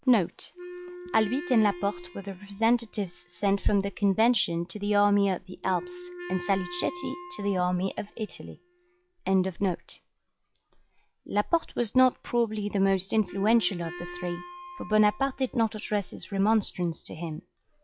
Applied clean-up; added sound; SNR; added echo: classical method log-MMSE.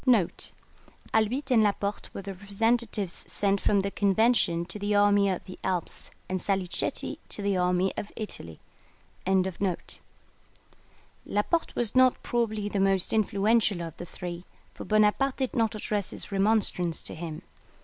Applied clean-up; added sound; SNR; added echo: none; none; none; none.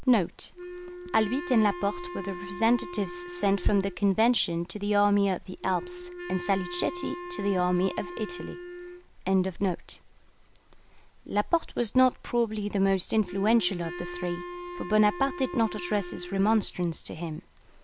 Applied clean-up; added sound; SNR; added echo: none; Wind instrument, woodwind instrument; 11 dB; none.